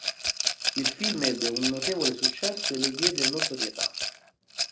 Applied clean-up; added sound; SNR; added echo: none; Rattle / Glass; -3 dB; none.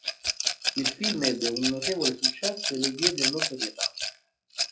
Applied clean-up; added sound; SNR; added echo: classical method log-MMSE.